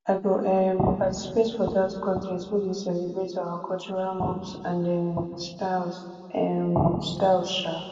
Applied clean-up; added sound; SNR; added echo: none; none; none; reverberation time 2.0 s.